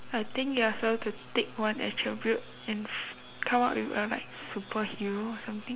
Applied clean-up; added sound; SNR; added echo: none; none; none; none.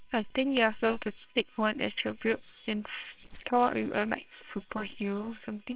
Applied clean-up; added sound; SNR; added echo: neural separator model SepFormer WHAMR!.